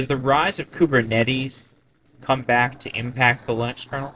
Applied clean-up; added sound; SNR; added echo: neural separator model SepFormer DNS4.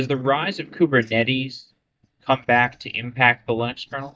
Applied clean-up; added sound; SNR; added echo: neural mask model DeepFilterNet 3.